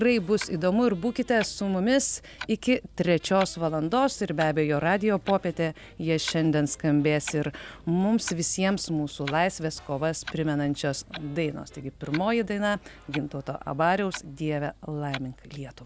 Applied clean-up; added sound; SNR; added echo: none; Clock; 19 dB; none.